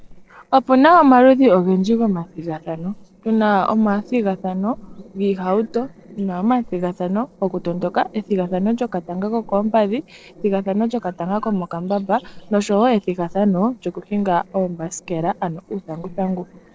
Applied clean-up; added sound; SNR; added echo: neural separator model SepFormer DNS4.